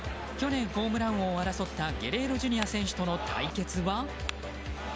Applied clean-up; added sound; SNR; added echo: none; Musical instrument; 11 dB; none.